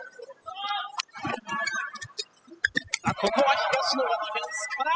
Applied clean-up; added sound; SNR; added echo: classical method spectral subtraction.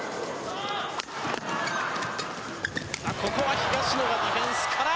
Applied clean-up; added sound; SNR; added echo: none; Thunder / Cricket; 16 dB; none.